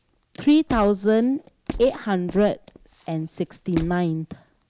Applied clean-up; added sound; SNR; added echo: none; Squeak; 14 dB; none.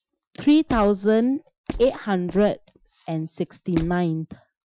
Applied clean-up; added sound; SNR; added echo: classical method Wiener filter.